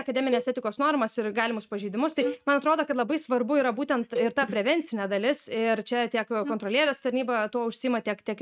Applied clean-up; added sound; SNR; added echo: neural mask model RNNoise.